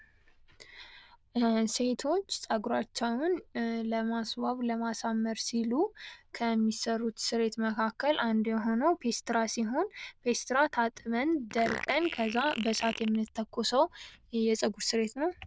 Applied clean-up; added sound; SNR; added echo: neural diffusion model UNIVERSE++.